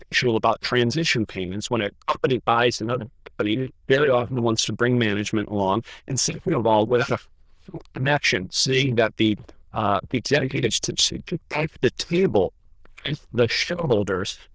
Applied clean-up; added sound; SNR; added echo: neural diffusion model UNIVERSE++.